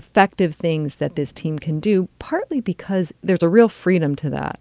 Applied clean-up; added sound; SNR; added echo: none; none; none; none.